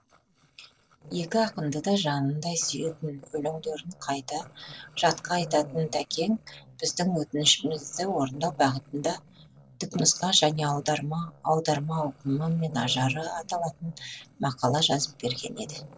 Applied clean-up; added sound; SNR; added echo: neural separator model SepFormer DNS4.